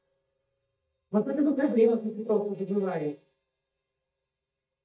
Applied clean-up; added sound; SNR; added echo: neural mask model DeepFilterNet 3.